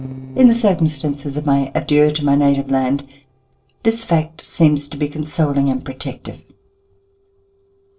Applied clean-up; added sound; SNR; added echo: neural separator model SepFormer DNS4.